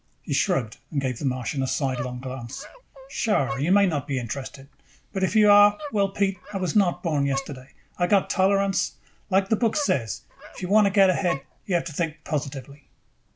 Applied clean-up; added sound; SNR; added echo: none; Dog; 17 dB; none.